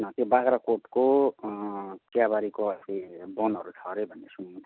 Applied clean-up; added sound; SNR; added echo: none; none; none; none.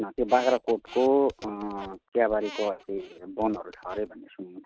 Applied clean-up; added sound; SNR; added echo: neural mask model RNNoise.